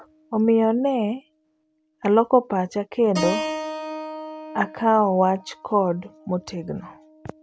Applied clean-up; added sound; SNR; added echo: none; Keyboard (musical); 12 dB; none.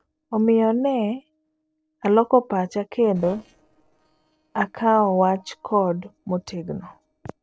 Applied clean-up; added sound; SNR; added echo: neural separator model SepFormer DNS4.